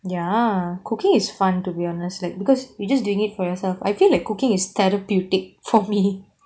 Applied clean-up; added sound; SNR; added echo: none; none; none; none.